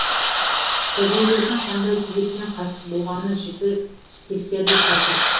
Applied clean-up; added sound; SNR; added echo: none; Hiss; -1 dB; reverberation time 0.6 s.